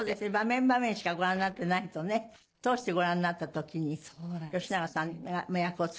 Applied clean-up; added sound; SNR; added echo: neural separator model SepFormer DNS4.